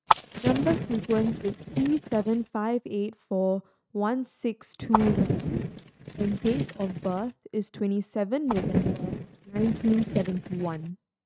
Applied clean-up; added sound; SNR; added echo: neural mask model RNNoise.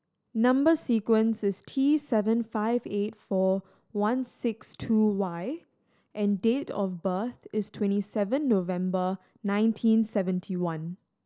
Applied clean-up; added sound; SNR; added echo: none; none; none; none.